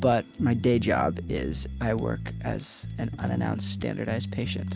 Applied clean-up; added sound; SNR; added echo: none; none; none; none.